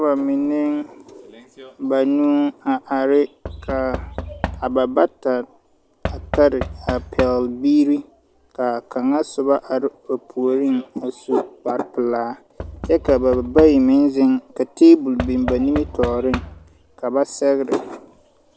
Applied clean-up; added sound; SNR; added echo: none; Knock / Wood; 14 dB; none.